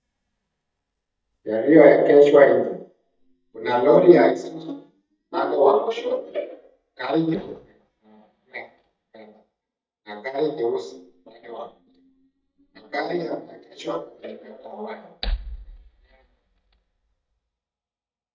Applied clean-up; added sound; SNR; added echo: neural mask model DeepFilterNet 3.